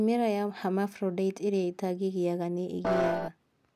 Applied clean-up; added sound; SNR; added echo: none; Piano; -2 dB; none.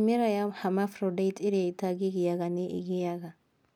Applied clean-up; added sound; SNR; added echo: none; none; none; none.